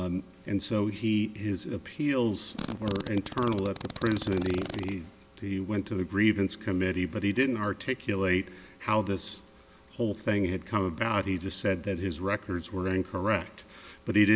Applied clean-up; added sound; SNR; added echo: none; Fart; 11 dB; none.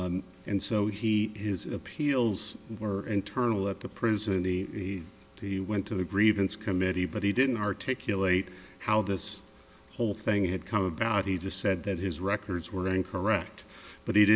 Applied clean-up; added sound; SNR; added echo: none; none; none; none.